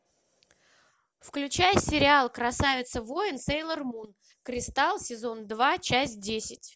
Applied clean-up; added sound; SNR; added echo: none; none; none; none.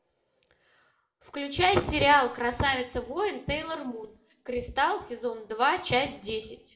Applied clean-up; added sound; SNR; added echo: none; none; none; reverberation time 0.5 s.